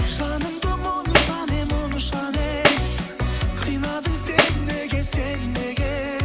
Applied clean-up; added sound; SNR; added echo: none; Tambourine; 3 dB; none.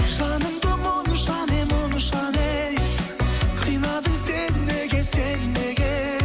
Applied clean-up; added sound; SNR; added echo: none; none; none; none.